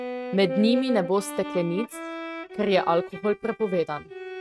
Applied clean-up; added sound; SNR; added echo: neural mask model RNNoise.